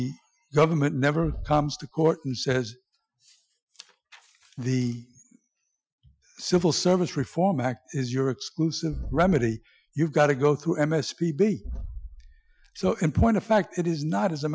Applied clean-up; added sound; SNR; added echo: classical method Wiener filter.